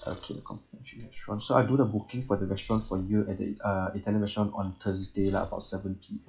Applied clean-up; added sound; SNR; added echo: classical method log-MMSE.